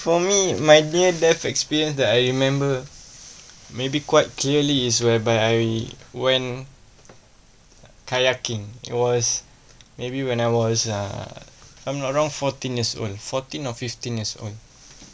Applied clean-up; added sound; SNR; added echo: none; none; none; none.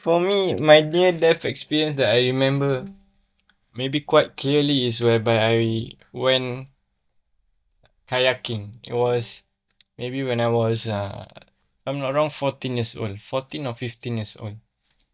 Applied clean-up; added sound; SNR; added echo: neural mask model DeepFilterNet 3.